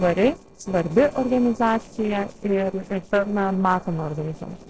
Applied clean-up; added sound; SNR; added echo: neural separator model SepFormer DNS4.